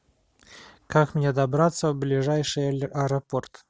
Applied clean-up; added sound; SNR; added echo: none; none; none; none.